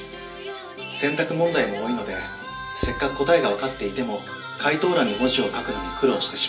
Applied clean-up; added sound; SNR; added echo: none; Writing; 7 dB; reverberation time 0.3 s.